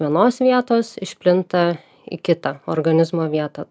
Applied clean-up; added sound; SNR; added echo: none; none; none; none.